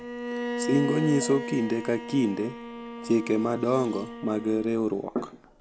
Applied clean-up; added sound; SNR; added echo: none; Bowed string instrument; 8 dB; none.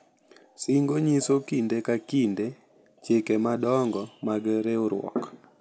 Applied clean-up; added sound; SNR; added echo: none; none; none; none.